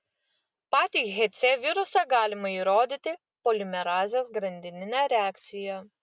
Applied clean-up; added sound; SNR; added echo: none; none; none; none.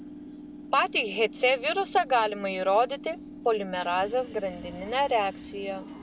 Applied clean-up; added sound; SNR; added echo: none; Subway, metro, underground / Train; 15 dB; none.